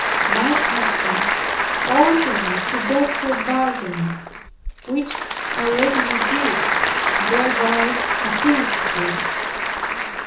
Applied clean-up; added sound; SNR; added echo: none; Applause / Crowd; -2 dB; reverberation time 0.7 s.